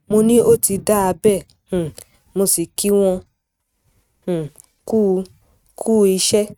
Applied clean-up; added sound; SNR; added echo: neural mask model RNNoise.